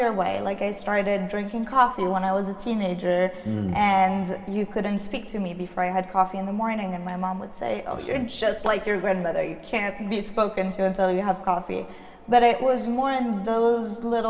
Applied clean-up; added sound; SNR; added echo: none; none; none; reverberation time 2.0 s.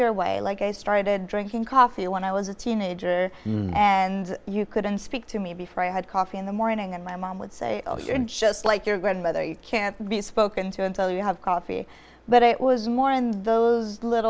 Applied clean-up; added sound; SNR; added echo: none; none; none; none.